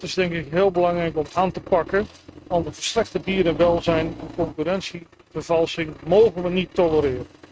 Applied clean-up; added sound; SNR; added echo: neural mask model RNNoise.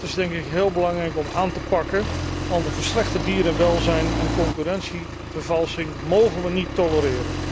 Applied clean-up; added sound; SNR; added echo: none; Accelerating, revving, vroom; 4 dB; none.